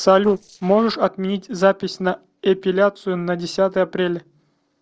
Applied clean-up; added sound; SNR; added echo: neural separator model SepFormer DNS4.